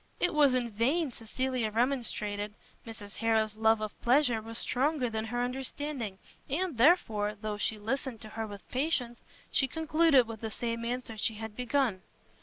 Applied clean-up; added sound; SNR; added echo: none; none; none; none.